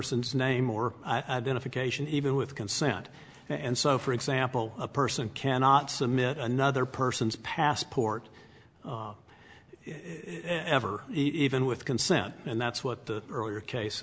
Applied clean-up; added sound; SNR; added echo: none; none; none; none.